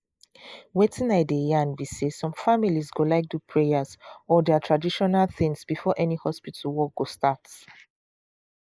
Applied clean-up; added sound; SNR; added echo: neural mask model Resemble Enhance denoiser.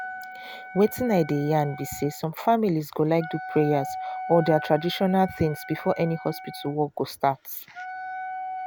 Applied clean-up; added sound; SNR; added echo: none; Wind instrument, woodwind instrument; 12 dB; none.